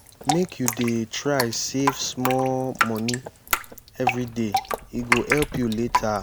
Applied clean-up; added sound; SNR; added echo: none; Drip; 2 dB; none.